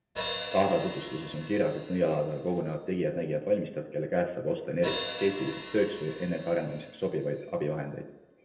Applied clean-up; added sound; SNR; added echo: none; Hi-hat; 9 dB; reverberation time 0.8 s.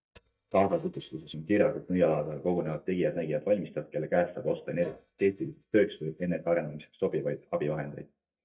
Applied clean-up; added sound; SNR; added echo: neural mask model DeepFilterNet 3.